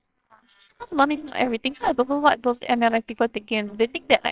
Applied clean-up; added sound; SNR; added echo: neural separator model SepFormer WHAMR!.